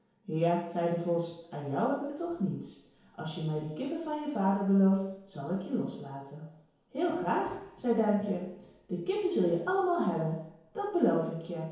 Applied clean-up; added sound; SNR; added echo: none; none; none; reverberation time 1.0 s.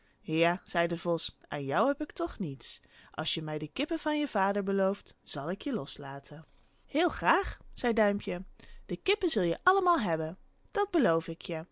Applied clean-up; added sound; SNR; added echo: none; none; none; none.